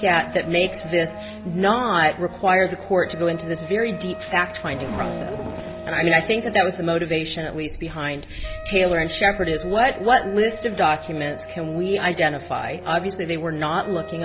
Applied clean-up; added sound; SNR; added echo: none; Wind instrument, woodwind instrument + Race car, auto racing / Accelerating, revving, vroom; 12 dB; none.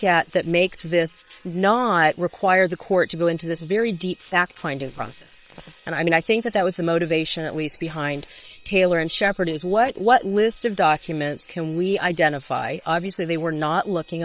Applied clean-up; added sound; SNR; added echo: neural separator model SepFormer WHAM!.